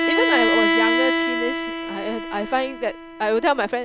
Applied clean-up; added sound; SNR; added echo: none; Bowed string instrument; -2 dB; none.